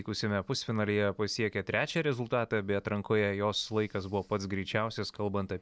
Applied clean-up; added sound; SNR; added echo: none; none; none; none.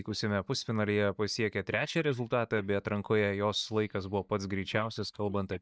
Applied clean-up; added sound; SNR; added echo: neural mask model DeepFilterNet 3.